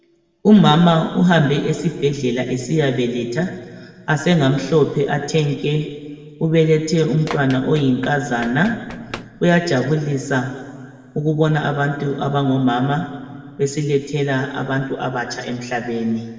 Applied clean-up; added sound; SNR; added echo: none; Run; 18 dB; reverberation time 1.4 s.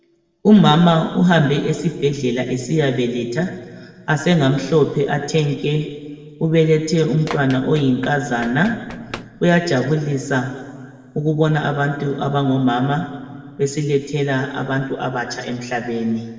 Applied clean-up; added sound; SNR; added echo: neural separator model SepFormer DNS4.